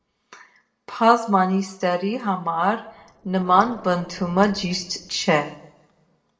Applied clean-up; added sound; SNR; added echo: neural separator model SepFormer DNS4.